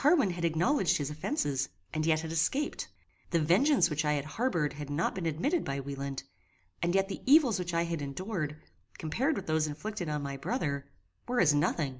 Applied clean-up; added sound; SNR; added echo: none; none; none; none.